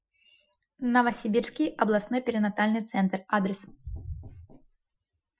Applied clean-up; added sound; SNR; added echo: classical method Wiener filter.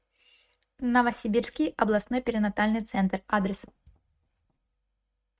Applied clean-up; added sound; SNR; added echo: neural mask model RNNoise.